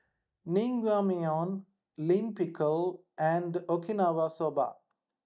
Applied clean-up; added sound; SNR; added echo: neural mask model DeepFilterNet 3.